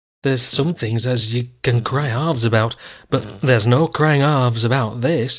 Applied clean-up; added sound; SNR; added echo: neural mask model DeepFilterNet 3.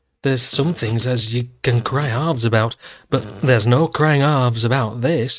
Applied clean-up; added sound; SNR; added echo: neural mask model RNNoise.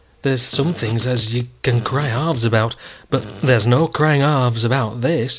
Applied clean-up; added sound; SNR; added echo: none; Fart; 16 dB; none.